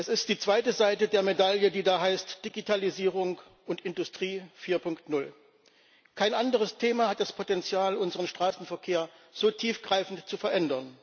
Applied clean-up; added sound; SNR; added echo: none; none; none; none.